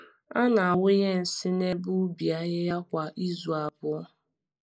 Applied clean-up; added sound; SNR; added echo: neural mask model Resemble Enhance denoiser.